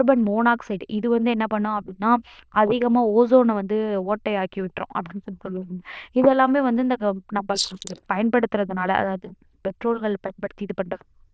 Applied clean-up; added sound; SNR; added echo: neural diffusion model UNIVERSE++.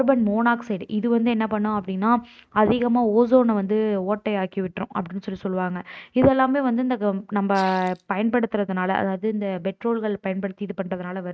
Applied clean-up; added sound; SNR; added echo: neural mask model RNNoise.